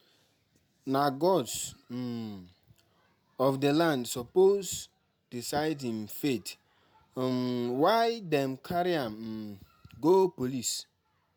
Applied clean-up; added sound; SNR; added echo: none; none; none; none.